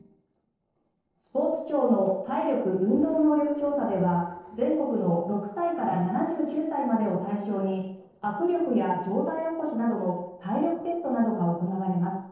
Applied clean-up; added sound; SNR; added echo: neural separator model SepFormer DNS4.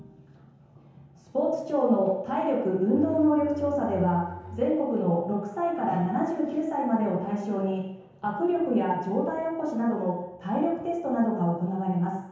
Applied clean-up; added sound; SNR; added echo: none; Bowed string instrument; 14 dB; reverberation time 0.9 s.